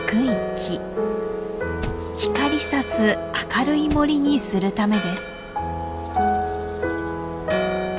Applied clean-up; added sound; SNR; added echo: none; Church bell + Thump, thud; 13 dB; none.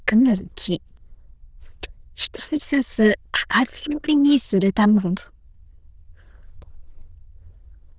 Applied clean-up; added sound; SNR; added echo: neural diffusion model UNIVERSE++.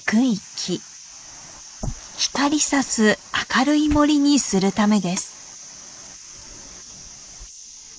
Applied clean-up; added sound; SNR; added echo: neural mask model Resemble Enhance denoiser.